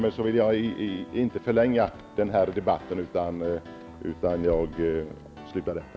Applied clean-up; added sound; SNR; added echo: none; Piano; 18 dB; none.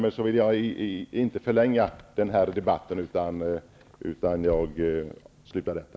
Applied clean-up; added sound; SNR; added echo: none; none; none; none.